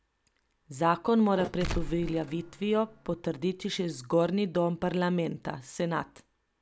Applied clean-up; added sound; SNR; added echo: none; Mechanisms; 9 dB; none.